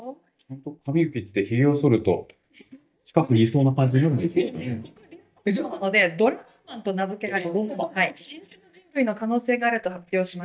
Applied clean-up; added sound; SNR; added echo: neural mask model DeepFilterNet 3.